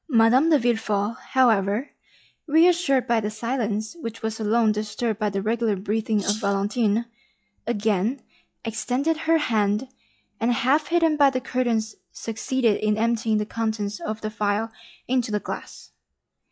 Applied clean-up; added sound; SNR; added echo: classical method log-MMSE.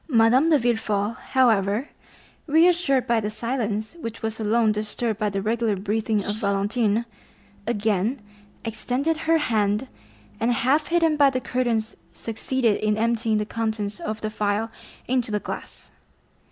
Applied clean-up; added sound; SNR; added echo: none; Rattle (instrument); 8 dB; none.